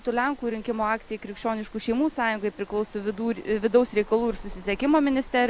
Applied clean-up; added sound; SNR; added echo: none; Rain; 20 dB; none.